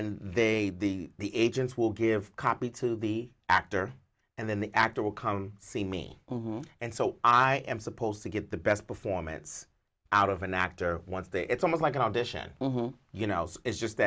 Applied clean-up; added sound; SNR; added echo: none; none; none; none.